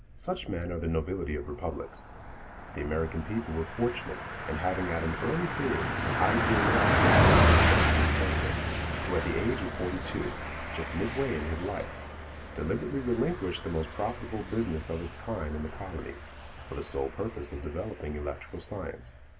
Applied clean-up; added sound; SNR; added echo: none; Car passing by; -3 dB; none.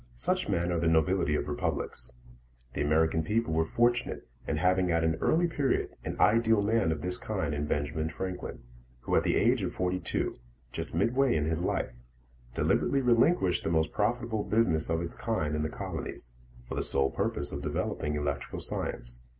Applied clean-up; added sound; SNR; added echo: none; none; none; none.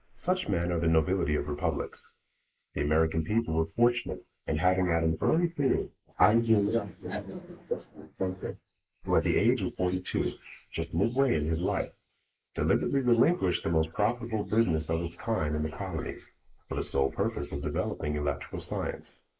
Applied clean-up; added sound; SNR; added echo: neural mask model Resemble Enhance denoiser.